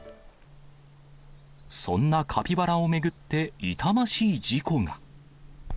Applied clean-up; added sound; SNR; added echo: none; Water; 18 dB; none.